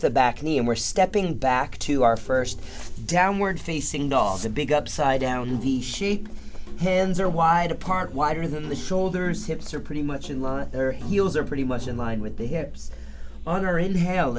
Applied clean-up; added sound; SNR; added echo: none; none; none; none.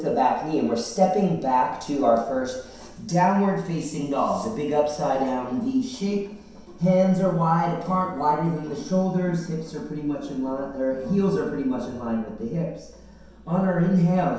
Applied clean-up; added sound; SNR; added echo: none; none; none; reverberation time 0.7 s.